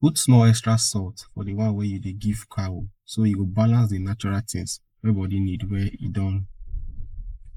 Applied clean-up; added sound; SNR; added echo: neural mask model Resemble Enhance denoiser.